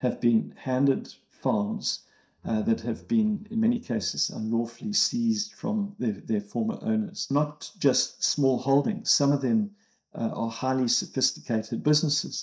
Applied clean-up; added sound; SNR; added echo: neural mask model DeepFilterNet 3.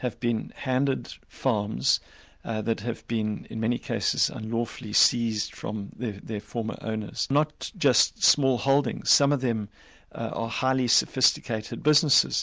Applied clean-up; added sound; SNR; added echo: none; none; none; none.